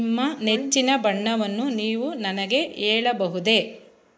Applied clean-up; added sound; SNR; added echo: neural mask model Resemble Enhance denoiser.